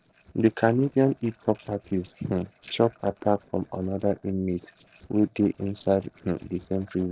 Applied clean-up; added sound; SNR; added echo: neural separator model SepFormer DNS4.